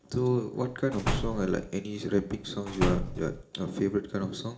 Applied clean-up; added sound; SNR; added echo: none; Slam; 2 dB; reverberation time 0.4 s.